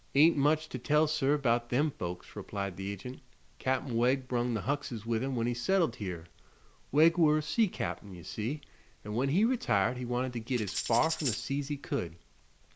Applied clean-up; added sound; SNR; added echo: none; Tambourine; 9 dB; none.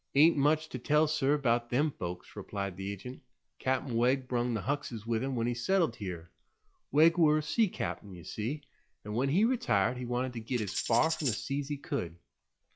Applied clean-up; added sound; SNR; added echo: classical method log-MMSE.